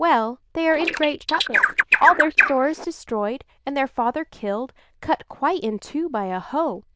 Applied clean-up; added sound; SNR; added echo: neural diffusion model UNIVERSE++.